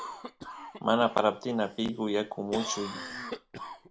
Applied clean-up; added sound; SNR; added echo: none; Cough; 11 dB; none.